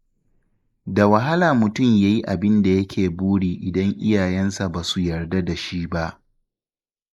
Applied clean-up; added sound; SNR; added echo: neural mask model Resemble Enhance denoiser.